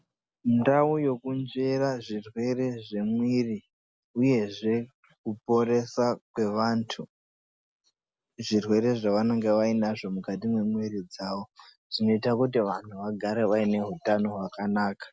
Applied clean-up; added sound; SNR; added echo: none; none; none; none.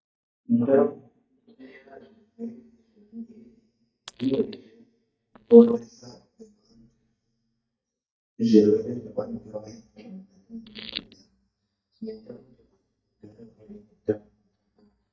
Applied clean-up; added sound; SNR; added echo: neural mask model DeepFilterNet 3.